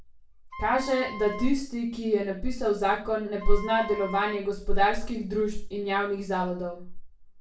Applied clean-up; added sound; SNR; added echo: none; Wind instrument, woodwind instrument; 15 dB; reverberation time 0.4 s.